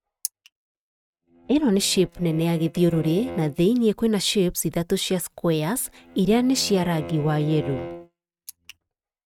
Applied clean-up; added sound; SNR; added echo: neural mask model RNNoise.